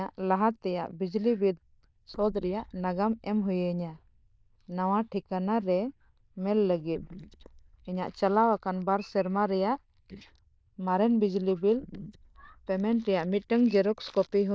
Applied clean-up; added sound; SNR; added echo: neural diffusion model UNIVERSE++.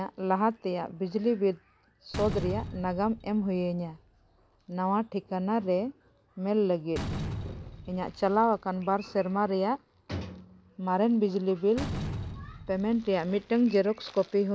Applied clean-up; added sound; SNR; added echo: none; Slam; 13 dB; none.